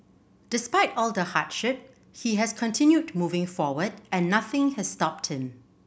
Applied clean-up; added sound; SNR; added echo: none; none; none; none.